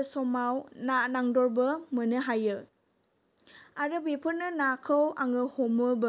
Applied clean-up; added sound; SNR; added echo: none; none; none; none.